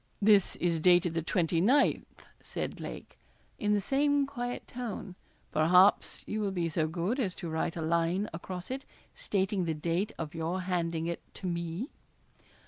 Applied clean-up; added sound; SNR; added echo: none; none; none; none.